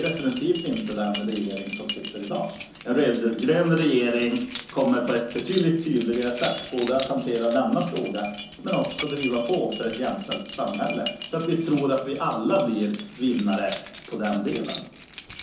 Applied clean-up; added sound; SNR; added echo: none; Keys jangling; 14 dB; reverberation time 0.7 s.